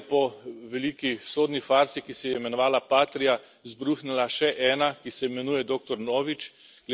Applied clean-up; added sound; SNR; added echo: none; none; none; none.